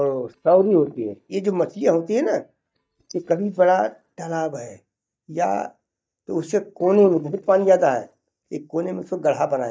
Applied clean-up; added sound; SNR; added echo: neural mask model DeepFilterNet 3.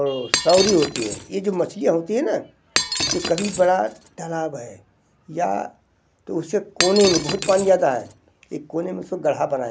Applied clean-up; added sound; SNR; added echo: none; Shatter; 5 dB; none.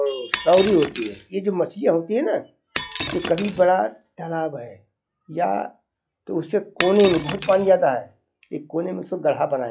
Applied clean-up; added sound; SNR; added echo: classical method log-MMSE.